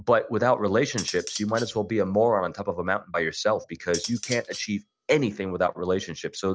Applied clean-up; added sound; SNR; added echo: none; Cutlery, silverware; 12 dB; none.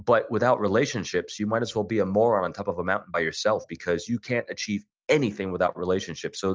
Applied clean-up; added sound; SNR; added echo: none; none; none; none.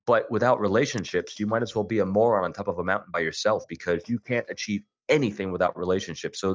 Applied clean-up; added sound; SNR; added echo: neural mask model DeepFilterNet 3.